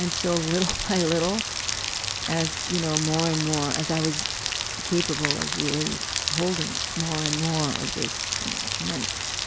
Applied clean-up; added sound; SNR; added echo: none; Rain; 1 dB; none.